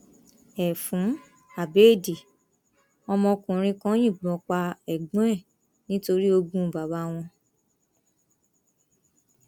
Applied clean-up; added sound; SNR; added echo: none; none; none; none.